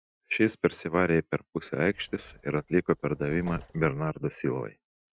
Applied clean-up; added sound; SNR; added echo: neural mask model RNNoise.